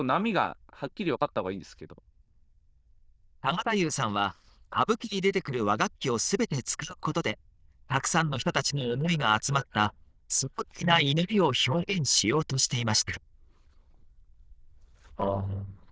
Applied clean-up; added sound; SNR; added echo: neural diffusion model UNIVERSE++.